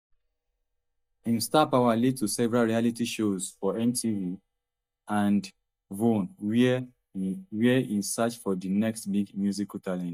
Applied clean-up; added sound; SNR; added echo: neural mask model DeepFilterNet 3.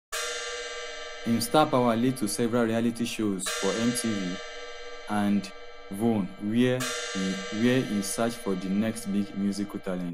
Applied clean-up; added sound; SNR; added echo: none; Crash cymbal; 10 dB; none.